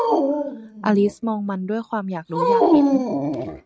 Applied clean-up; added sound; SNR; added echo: neural mask model RNNoise.